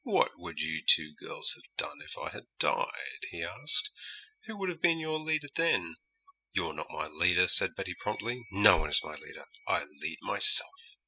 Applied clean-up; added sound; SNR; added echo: classical method spectral subtraction.